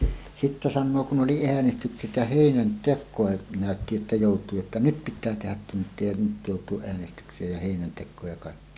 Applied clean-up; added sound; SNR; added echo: none; none; none; none.